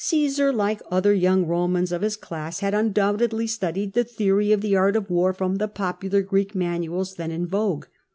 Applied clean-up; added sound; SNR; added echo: none; none; none; none.